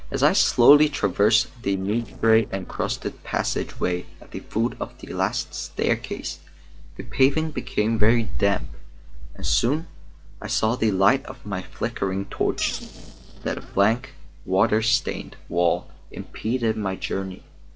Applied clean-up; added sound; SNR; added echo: neural separator model SepFormer DNS4.